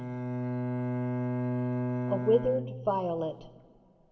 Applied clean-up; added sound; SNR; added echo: none; Bowed string instrument; 0 dB; reverberation time 2.2 s.